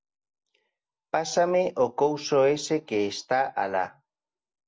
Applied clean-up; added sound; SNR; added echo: none; none; none; none.